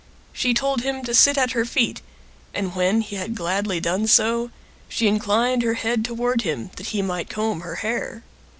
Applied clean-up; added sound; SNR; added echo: none; none; none; none.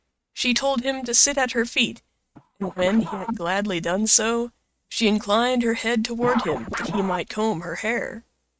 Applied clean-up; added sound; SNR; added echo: neural mask model RNNoise.